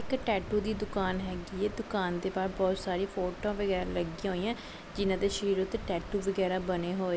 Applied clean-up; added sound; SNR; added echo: none; Wind; 14 dB; none.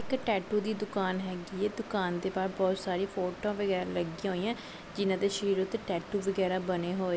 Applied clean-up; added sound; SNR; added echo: none; none; none; none.